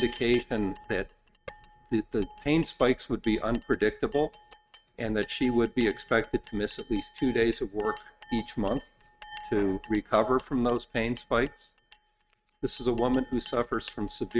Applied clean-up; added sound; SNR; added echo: neural mask model RNNoise.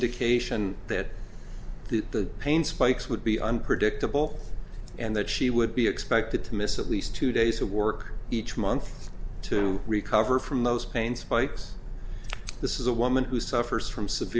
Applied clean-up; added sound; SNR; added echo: none; none; none; none.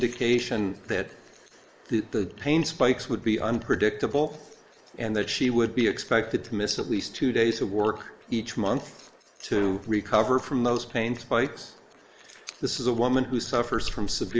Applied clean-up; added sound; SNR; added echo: neural mask model Resemble Enhance denoiser.